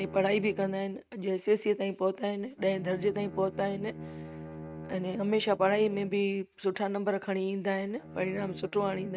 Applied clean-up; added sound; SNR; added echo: neural mask model RNNoise.